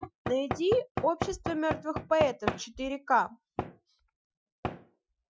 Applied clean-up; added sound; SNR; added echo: classical method Wiener filter.